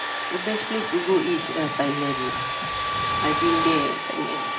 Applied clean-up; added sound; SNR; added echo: none; Domestic sounds, home sounds; 0 dB; reverberation time 1.3 s.